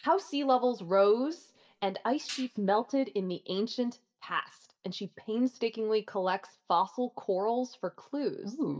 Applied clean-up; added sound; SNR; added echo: neural mask model DeepFilterNet 3.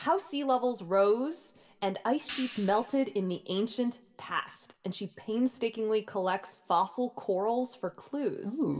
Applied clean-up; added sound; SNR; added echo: none; Hi-hat; 12 dB; reverberation time 0.7 s.